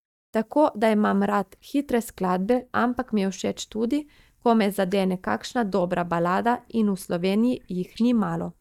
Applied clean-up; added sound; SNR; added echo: neural mask model DeepFilterNet 3.